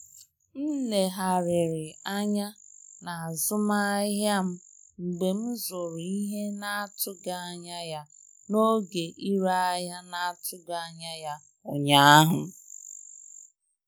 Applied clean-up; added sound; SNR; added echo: none; none; none; none.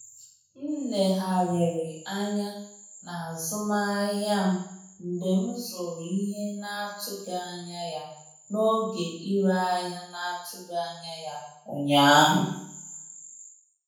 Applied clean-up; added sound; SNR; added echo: none; none; none; reverberation time 0.7 s.